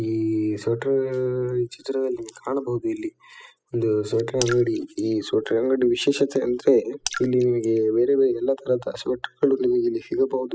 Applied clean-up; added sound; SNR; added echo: classical method spectral subtraction.